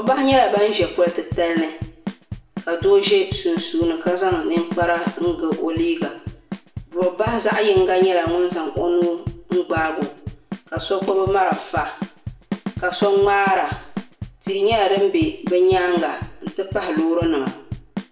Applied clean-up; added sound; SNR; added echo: none; Bass drum / Snare drum / Drum kit; 11 dB; reverberation time 0.6 s.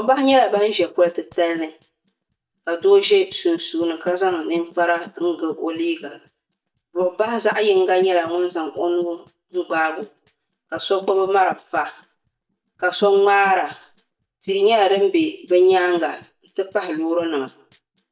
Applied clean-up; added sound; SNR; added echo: neural mask model DeepFilterNet 3.